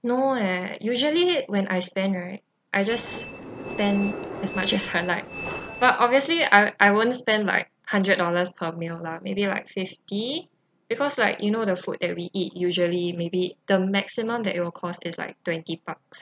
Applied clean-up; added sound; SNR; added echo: none; Train; 10 dB; none.